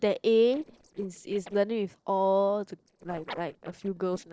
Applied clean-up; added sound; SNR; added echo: neural separator model SepFormer DNS4.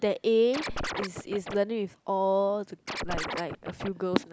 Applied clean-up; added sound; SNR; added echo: none; Scratching (performance technique); 6 dB; none.